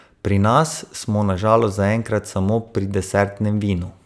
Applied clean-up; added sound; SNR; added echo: none; none; none; none.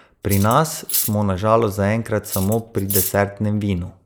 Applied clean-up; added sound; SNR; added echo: neural mask model Resemble Enhance denoiser.